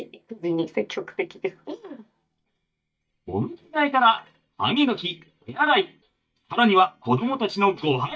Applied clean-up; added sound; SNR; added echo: neural mask model DeepFilterNet 3.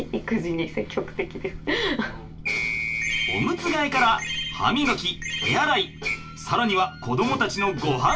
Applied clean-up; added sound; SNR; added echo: none; Boat, Water vehicle; 14 dB; reverberation time 0.2 s.